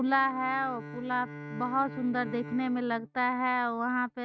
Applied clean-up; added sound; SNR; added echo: neural mask model RNNoise.